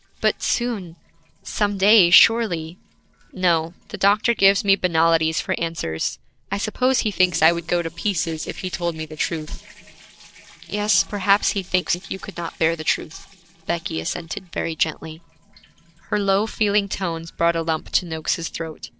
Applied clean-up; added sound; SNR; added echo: neural separator model SepFormer DNS4.